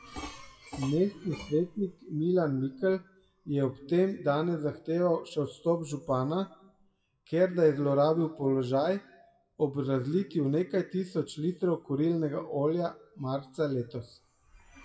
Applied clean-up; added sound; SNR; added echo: classical method WPE with log-MMSE.